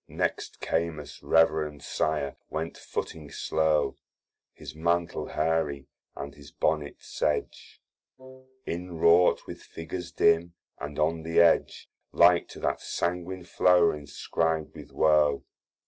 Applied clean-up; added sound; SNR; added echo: neural separator model SepFormer DNS4.